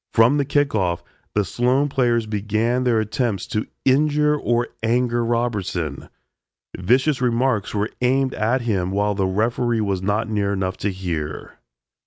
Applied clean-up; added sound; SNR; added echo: none; none; none; none.